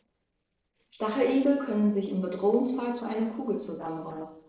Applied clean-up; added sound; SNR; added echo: neural separator model SepFormer DNS4.